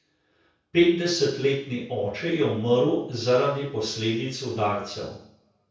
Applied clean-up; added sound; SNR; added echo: none; none; none; reverberation time 0.6 s.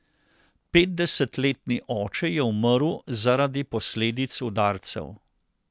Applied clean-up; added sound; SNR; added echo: none; none; none; none.